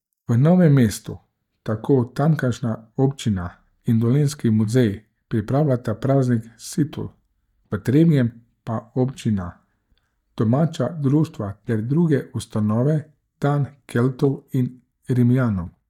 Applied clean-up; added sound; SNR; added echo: neural mask model DeepFilterNet 3.